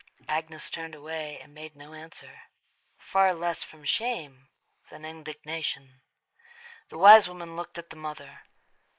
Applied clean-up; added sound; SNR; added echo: neural mask model Resemble Enhance denoiser.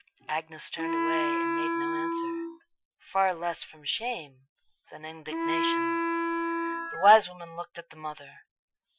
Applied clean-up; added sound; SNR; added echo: classical method Wiener filter.